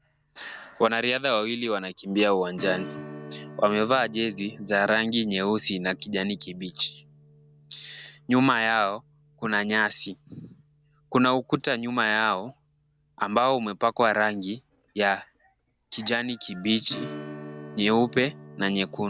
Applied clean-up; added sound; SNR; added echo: none; Strum; 19 dB; none.